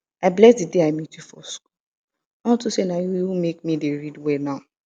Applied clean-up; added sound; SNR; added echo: none; none; none; none.